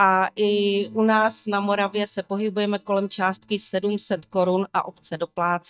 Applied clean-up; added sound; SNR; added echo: neural mask model DeepFilterNet 3.